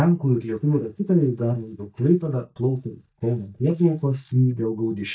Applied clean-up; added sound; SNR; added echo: neural mask model DeepFilterNet 3.